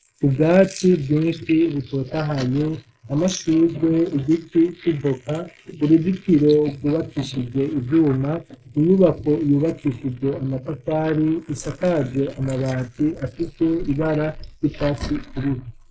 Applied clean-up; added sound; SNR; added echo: neural mask model Resemble Enhance denoiser.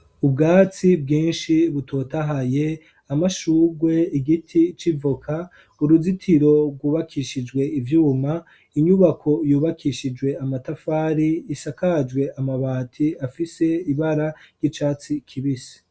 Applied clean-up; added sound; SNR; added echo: none; none; none; none.